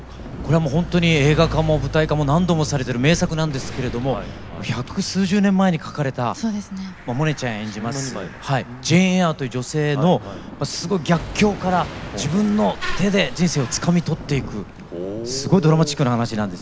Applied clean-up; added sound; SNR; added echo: none; Thunder + Mechanisms / Bicycle; 12 dB; none.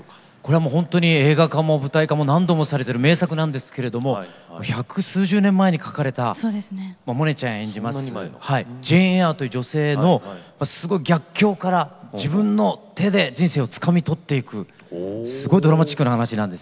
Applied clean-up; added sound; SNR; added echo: none; none; none; none.